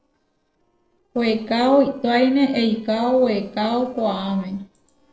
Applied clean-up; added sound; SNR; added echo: neural separator model SepFormer DNS4.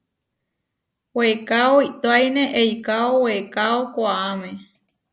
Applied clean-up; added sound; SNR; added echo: none; none; none; none.